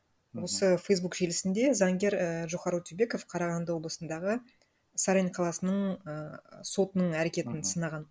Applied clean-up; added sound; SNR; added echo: none; none; none; none.